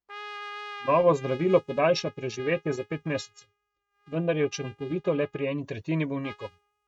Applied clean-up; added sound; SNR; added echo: neural mask model RNNoise.